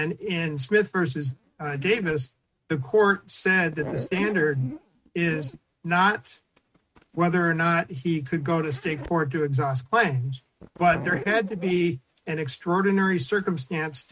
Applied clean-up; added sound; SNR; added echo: neural mask model RNNoise.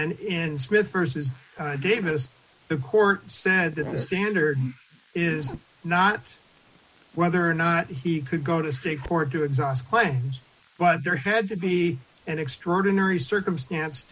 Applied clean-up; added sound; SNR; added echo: neural mask model Resemble Enhance denoiser.